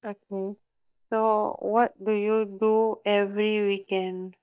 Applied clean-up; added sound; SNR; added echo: neural mask model DeepFilterNet 3.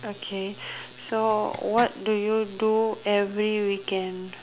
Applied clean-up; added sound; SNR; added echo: none; Zipper (clothing); 18 dB; none.